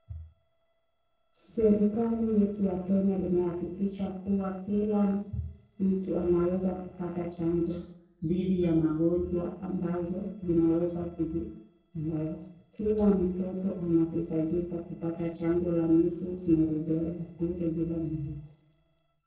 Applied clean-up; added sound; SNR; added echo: neural separator model SepFormer DNS4.